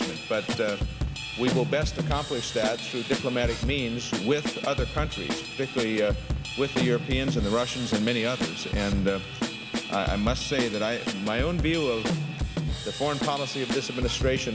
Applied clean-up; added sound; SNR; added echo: none; Drum / Drum kit; 2 dB; none.